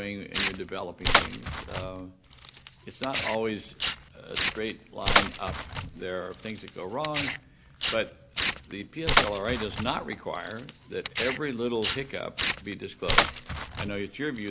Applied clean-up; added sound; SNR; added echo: none; Tearing; -3 dB; none.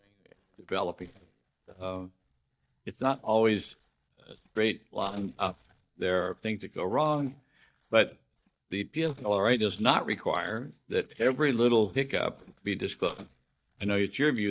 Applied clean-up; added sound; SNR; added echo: neural mask model DeepFilterNet 3.